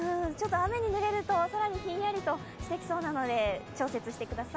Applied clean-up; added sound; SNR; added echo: none; none; none; none.